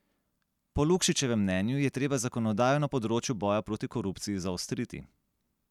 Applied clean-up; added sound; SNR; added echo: none; none; none; none.